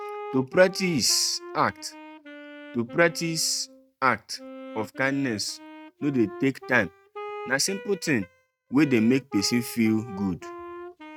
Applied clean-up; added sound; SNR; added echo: neural mask model RNNoise.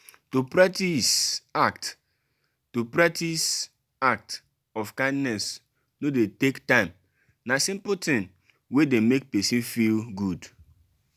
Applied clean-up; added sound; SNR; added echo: none; none; none; none.